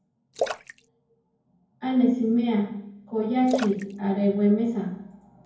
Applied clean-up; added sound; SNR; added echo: none; Splash, splatter; 11 dB; reverberation time 0.9 s.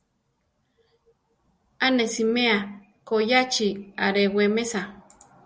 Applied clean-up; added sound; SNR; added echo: none; none; none; none.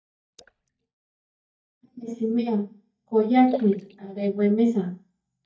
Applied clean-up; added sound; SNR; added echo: neural mask model DeepFilterNet 3.